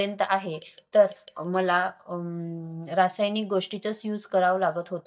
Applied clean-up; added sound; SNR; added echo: neural mask model DeepFilterNet 3.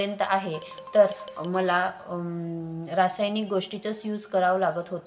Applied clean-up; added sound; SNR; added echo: none; Marimba, xylophone; 18 dB; reverberation time 1.4 s.